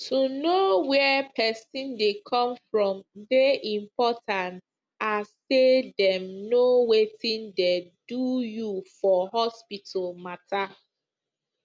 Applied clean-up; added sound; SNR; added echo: none; none; none; none.